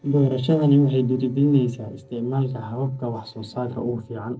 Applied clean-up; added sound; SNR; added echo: neural separator model SepFormer DNS4.